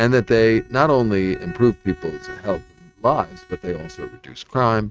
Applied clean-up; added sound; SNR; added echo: neural mask model RNNoise.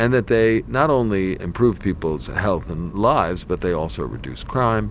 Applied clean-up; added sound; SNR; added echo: none; none; none; none.